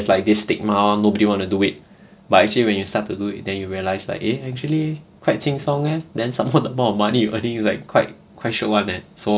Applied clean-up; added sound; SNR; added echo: none; none; none; none.